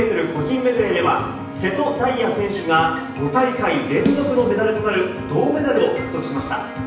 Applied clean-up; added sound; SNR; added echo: none; Snare drum; 13 dB; reverberation time 0.9 s.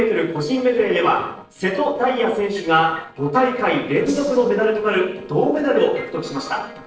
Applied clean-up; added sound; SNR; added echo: neural separator model SepFormer DNS4.